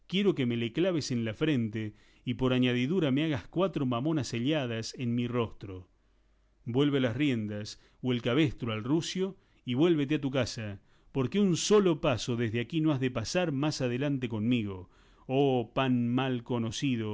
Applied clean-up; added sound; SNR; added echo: none; none; none; none.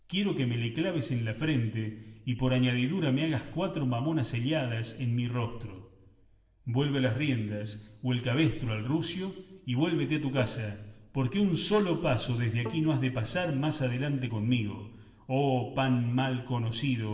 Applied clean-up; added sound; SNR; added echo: neural separator model SepFormer DNS4.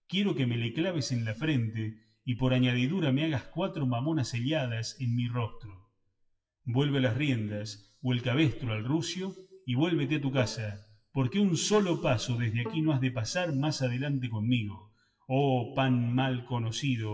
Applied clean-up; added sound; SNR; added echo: classical method WPE with log-MMSE.